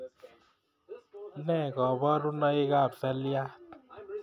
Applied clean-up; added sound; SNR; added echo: none; none; none; none.